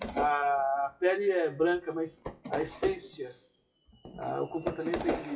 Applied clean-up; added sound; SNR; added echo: classical method WPE with log-MMSE.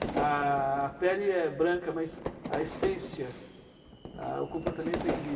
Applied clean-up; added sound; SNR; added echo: none; Fire / Fireworks; 6 dB; reverberation time 1.6 s.